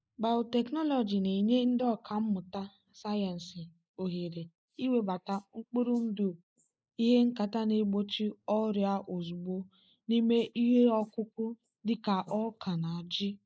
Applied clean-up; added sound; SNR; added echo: neural mask model Resemble Enhance denoiser.